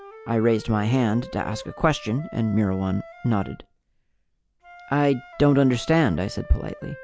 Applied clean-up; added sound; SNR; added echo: none; Wind instrument, woodwind instrument; 19 dB; none.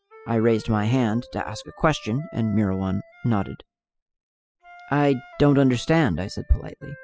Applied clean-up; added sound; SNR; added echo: classical method spectral subtraction.